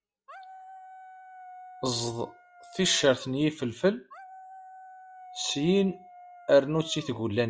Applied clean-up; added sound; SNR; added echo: classical method log-MMSE.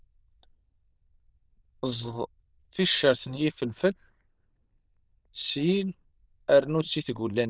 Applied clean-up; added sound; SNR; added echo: neural diffusion model UNIVERSE++.